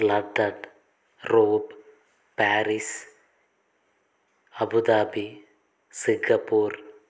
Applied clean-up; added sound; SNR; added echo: none; none; none; none.